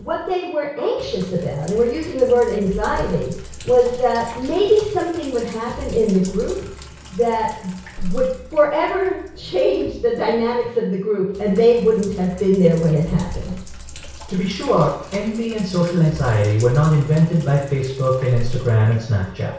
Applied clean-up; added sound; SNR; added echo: none; Sink (filling or washing); 13 dB; reverberation time 0.6 s.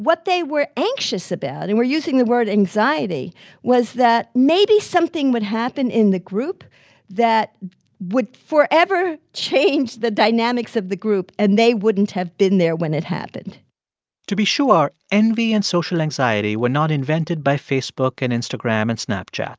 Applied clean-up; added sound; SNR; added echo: none; none; none; none.